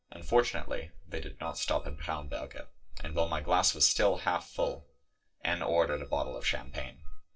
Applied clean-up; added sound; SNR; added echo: neural separator model SepFormer DNS4.